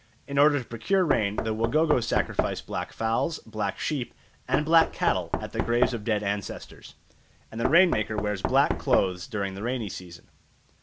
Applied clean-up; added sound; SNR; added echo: none; Knock; 6 dB; none.